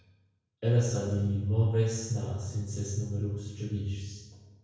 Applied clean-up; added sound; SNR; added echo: none; none; none; reverberation time 1.0 s.